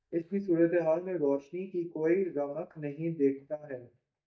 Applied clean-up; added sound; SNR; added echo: neural mask model DeepFilterNet 3.